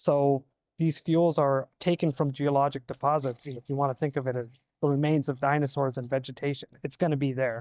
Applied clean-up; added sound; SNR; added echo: neural mask model DeepFilterNet 3.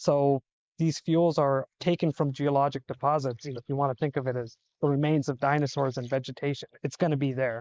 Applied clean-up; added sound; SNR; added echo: neural mask model Resemble Enhance denoiser.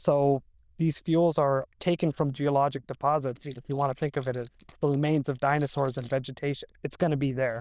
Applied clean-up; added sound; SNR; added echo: neural diffusion model UNIVERSE++.